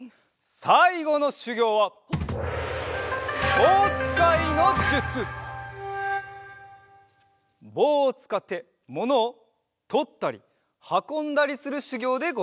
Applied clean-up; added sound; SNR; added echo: none; none; none; none.